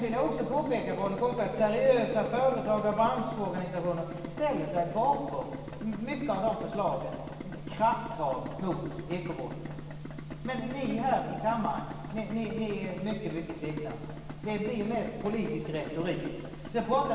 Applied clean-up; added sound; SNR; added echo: none; Idling; 14 dB; reverberation time 1.3 s.